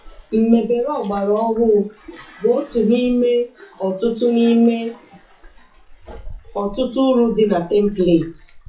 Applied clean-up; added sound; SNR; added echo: classical method WPE with log-MMSE.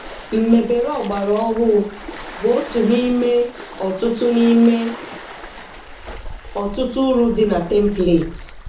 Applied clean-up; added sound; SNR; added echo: none; Waves, surf; 15 dB; reverberation time 0.6 s.